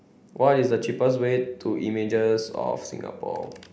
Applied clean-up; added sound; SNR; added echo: none; none; none; none.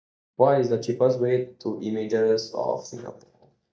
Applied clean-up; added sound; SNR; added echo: neural mask model DeepFilterNet 3.